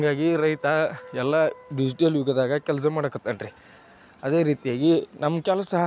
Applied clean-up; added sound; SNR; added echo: none; none; none; none.